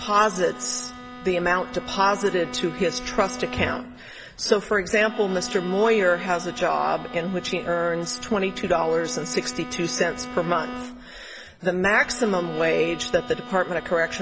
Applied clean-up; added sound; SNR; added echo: none; Bowed string instrument; 14 dB; none.